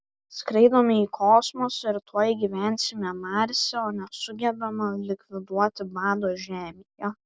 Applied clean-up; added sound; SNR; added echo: none; none; none; none.